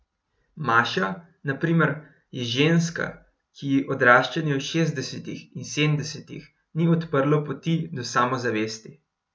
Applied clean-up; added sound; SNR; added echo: none; none; none; none.